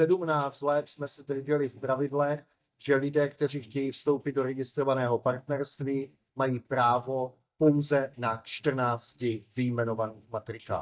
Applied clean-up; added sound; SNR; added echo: neural mask model DeepFilterNet 3.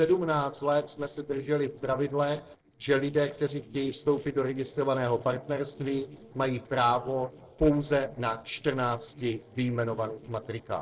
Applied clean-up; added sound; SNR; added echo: neural separator model SepFormer DNS4.